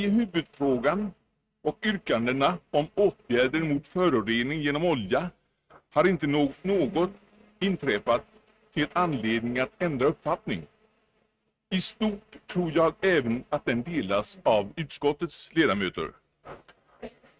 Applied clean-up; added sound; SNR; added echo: neural mask model RNNoise.